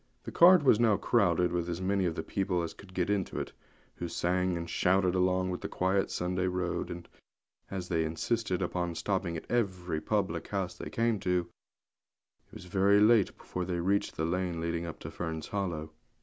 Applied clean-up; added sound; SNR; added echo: none; none; none; none.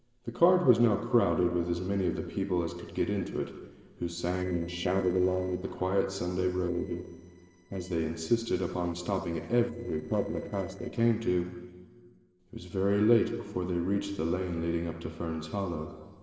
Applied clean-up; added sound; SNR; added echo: neural separator model SepFormer DNS4.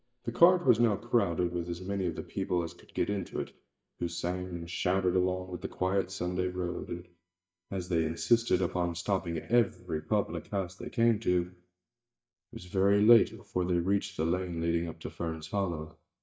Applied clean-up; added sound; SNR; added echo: neural mask model DeepFilterNet 3.